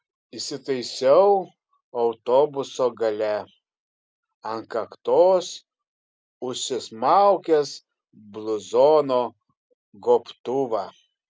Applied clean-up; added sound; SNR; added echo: none; none; none; none.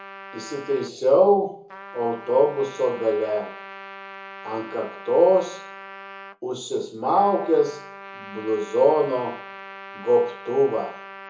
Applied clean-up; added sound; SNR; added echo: none; Trumpet; 17 dB; reverberation time 0.7 s.